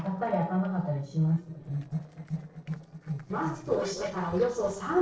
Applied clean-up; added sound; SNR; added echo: neural separator model SepFormer DNS4.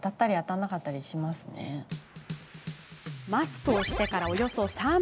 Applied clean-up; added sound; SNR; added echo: none; none; none; none.